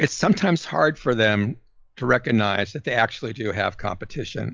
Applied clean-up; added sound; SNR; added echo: classical method log-MMSE.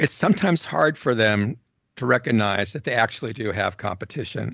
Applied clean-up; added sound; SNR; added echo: none; none; none; none.